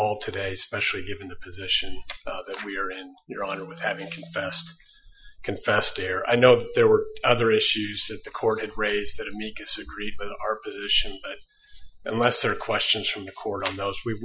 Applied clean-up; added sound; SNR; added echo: classical method Wiener filter.